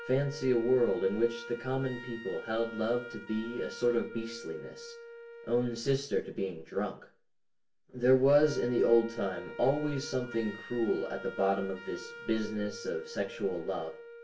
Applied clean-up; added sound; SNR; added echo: none; Wind instrument, woodwind instrument; 15 dB; reverberation time 0.3 s.